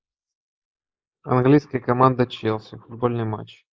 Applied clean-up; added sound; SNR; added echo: neural mask model Resemble Enhance denoiser.